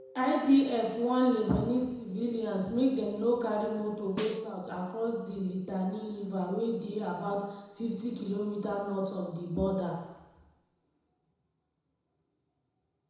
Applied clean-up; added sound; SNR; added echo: none; Snare drum; 13 dB; reverberation time 1.0 s.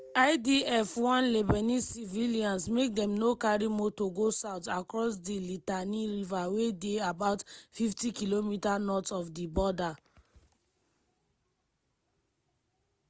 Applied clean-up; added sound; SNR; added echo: none; none; none; none.